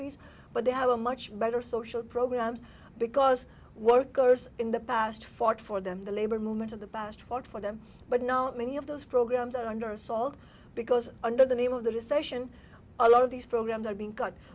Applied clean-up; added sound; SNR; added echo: none; none; none; none.